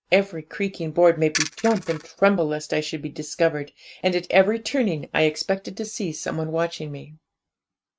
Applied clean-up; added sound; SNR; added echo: neural mask model RNNoise.